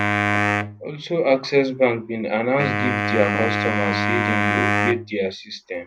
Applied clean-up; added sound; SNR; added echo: none; Wind instrument, woodwind instrument; 0 dB; none.